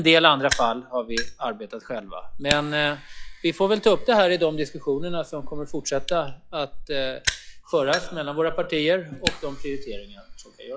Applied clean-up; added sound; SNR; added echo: classical method log-MMSE.